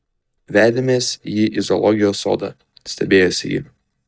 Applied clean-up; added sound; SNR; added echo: neural mask model DeepFilterNet 3.